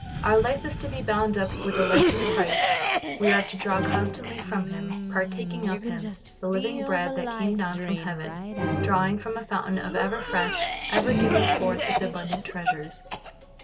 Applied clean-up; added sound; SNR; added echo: none; Cough + Musical instrument; 0 dB; none.